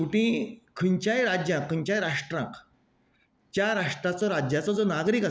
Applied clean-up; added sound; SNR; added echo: none; none; none; none.